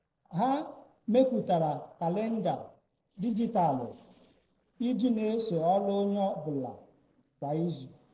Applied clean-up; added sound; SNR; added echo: neural separator model SepFormer DNS4.